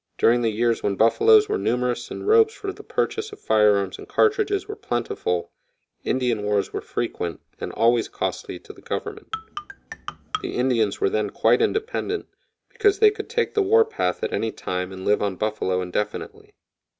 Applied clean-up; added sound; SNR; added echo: none; Marimba, xylophone; 10 dB; none.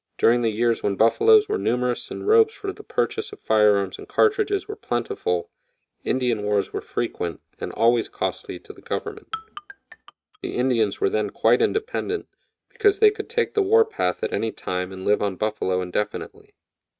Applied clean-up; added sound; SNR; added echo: neural mask model RNNoise.